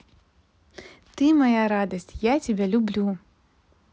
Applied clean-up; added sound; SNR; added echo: none; none; none; none.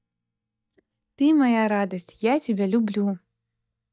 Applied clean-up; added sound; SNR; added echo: neural mask model DeepFilterNet 3.